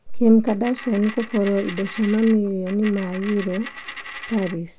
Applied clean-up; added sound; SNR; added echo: none; Coin (dropping); 15 dB; none.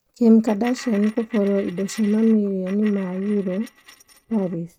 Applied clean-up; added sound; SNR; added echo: neural mask model RNNoise.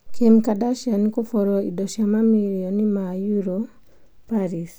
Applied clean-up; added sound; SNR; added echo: none; none; none; none.